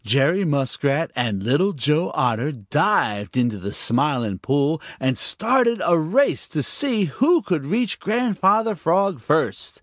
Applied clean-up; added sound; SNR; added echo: none; none; none; none.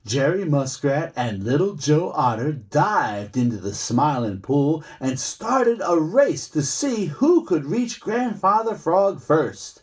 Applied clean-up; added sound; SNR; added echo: none; none; none; reverberation time 0.2 s.